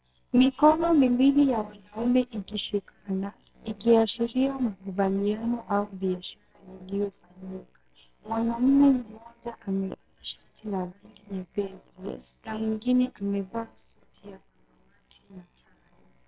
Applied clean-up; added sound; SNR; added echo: neural separator model SepFormer WHAMR!.